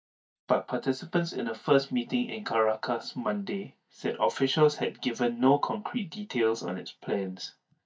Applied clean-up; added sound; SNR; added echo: neural mask model DeepFilterNet 3.